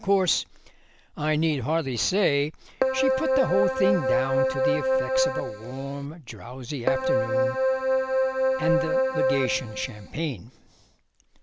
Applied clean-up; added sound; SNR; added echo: none; Keyboard (musical); -4 dB; none.